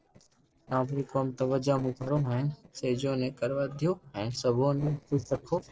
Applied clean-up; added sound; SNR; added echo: neural separator model SepFormer DNS4.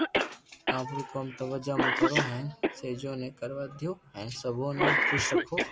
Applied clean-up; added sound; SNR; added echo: none; Cough; -3 dB; none.